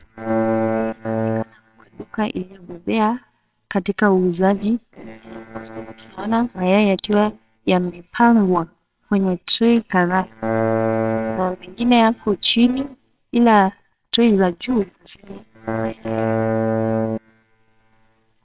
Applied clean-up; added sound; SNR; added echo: neural separator model SepFormer WHAMR!.